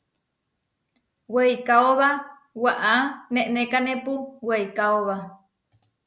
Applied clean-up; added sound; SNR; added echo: none; none; none; none.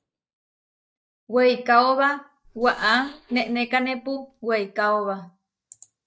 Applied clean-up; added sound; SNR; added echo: neural mask model DeepFilterNet 3.